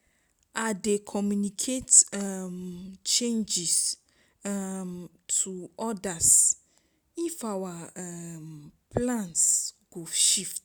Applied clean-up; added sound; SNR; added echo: none; none; none; none.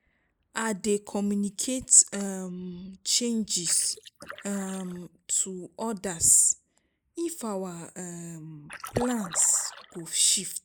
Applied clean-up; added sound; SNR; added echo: neural mask model Resemble Enhance denoiser.